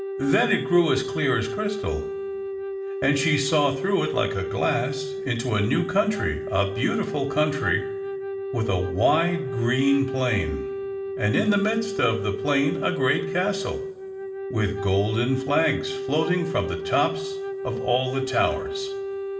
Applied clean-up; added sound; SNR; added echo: none; Wind instrument, woodwind instrument; 6 dB; reverberation time 0.9 s.